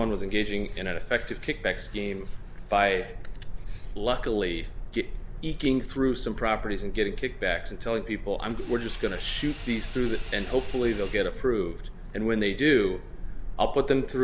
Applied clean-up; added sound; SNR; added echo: none; Engine / Vehicle; 16 dB; none.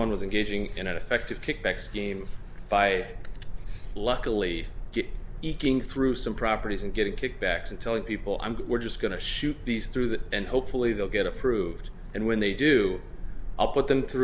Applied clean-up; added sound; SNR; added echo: none; none; none; none.